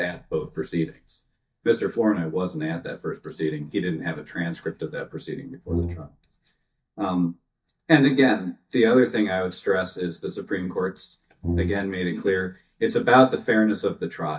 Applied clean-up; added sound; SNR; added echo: neural mask model DeepFilterNet 3.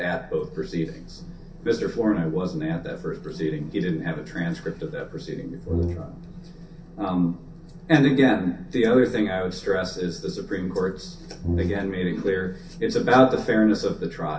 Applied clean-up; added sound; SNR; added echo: none; Brass instrument; 4 dB; reverberation time 0.3 s.